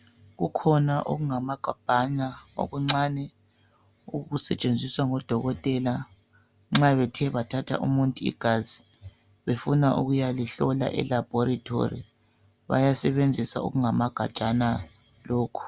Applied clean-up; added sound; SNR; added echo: none; none; none; none.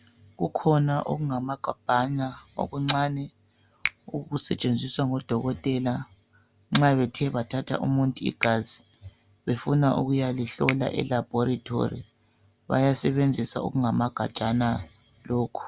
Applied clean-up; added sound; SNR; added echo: none; Finger snapping; 14 dB; none.